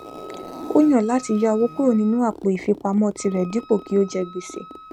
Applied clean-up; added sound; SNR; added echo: none; Wind instrument, woodwind instrument + Zipper (clothing); 18 dB; none.